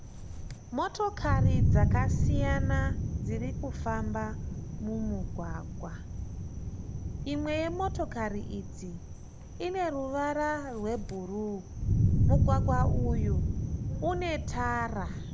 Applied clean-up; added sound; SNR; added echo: none; Thunder; -5 dB; none.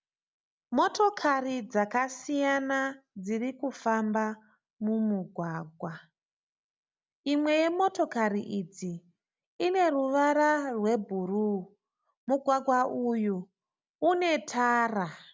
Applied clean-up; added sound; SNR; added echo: none; none; none; none.